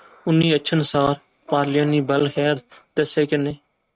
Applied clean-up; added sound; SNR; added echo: neural mask model RNNoise.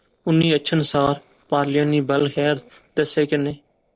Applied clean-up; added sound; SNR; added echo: neural separator model SepFormer DNS4.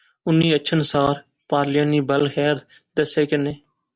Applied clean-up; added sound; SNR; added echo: none; none; none; none.